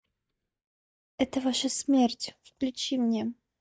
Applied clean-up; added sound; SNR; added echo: neural mask model DeepFilterNet 3.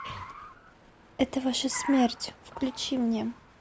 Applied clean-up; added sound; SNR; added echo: none; Car; 14 dB; none.